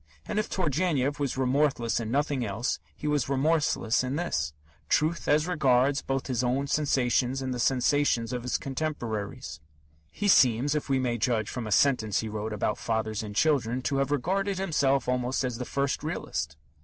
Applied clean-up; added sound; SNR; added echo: none; none; none; none.